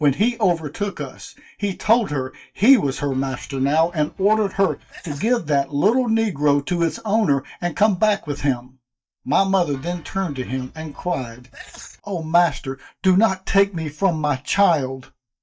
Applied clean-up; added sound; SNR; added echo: neural mask model DeepFilterNet 3.